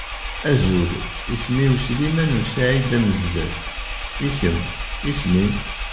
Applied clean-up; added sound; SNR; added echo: none; Engine; 7 dB; none.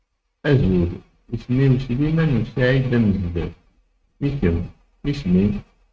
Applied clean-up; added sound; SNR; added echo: neural mask model RNNoise.